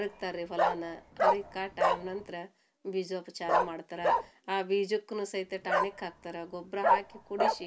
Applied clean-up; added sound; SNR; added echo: none; Bark; -3 dB; none.